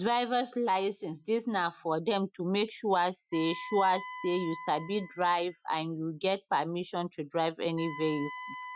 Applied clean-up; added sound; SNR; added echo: classical method Wiener filter.